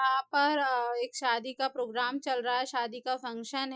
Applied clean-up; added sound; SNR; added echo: classical method Wiener filter.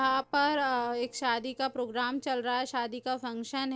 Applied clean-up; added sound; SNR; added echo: neural separator model SepFormer DNS4.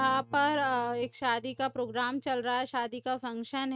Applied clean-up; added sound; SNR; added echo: neural mask model RNNoise.